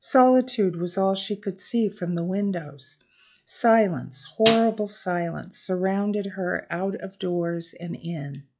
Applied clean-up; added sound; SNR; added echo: classical method log-MMSE.